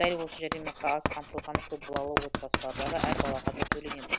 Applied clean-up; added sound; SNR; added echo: none; Writing; -2 dB; none.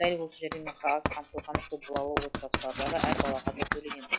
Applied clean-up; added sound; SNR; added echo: classical method log-MMSE.